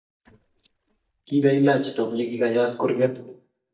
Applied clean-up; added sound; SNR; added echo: neural mask model DeepFilterNet 3.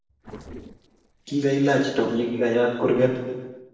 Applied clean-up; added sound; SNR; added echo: neural separator model SepFormer DNS4.